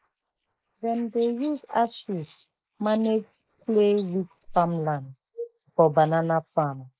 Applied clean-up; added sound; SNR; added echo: neural mask model Resemble Enhance denoiser.